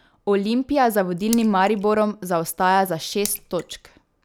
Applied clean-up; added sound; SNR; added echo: none; Raindrop / Splash, splatter; 16 dB; none.